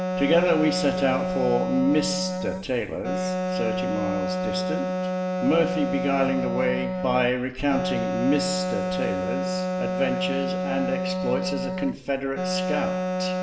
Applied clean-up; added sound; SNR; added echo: none; Wind instrument, woodwind instrument; 0 dB; reverberation time 1.8 s.